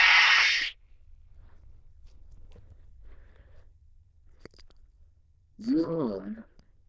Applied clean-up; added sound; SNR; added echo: neural diffusion model UNIVERSE++.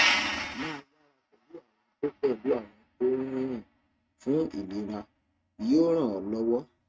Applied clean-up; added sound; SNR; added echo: neural mask model RNNoise.